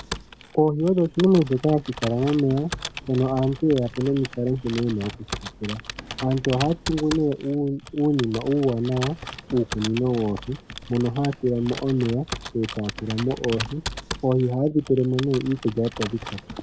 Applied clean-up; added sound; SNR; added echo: none; Computer keyboard; 13 dB; none.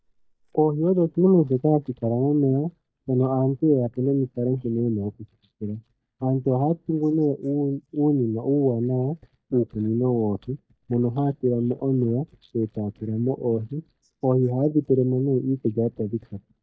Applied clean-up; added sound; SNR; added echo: neural mask model DeepFilterNet 3.